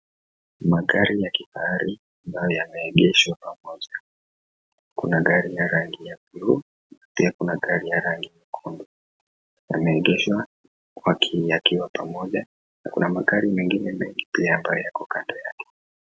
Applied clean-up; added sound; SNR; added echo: none; none; none; none.